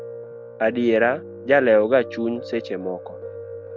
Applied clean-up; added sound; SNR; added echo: none; Piano; 14 dB; none.